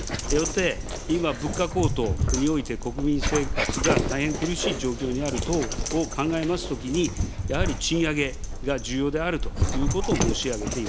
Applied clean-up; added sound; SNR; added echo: none; Dog; 1 dB; none.